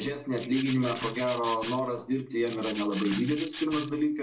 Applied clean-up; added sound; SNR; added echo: none; Rattle (instrument); 12 dB; reverberation time 0.2 s.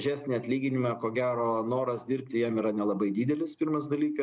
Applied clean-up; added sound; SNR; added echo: none; none; none; none.